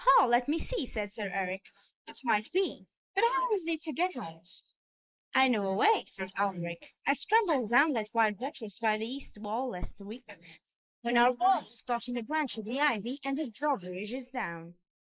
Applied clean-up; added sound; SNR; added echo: neural mask model Resemble Enhance denoiser.